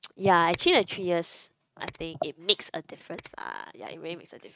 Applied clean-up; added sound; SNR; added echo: neural mask model RNNoise.